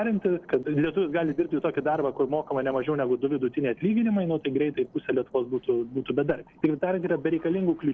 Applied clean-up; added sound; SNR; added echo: neural separator model SepFormer DNS4.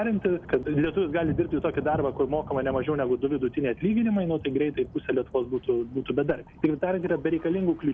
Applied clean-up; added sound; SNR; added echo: none; Thunder; 15 dB; none.